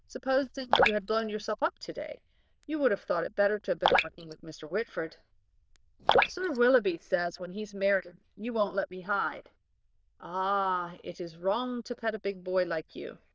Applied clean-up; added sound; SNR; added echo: neural diffusion model UNIVERSE++.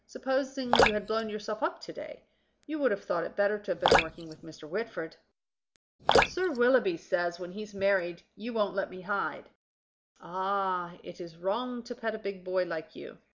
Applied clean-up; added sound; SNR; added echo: none; Drip; -1 dB; none.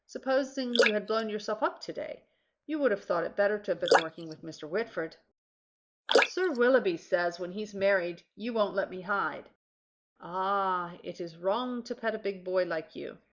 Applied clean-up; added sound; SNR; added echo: neural mask model Resemble Enhance denoiser.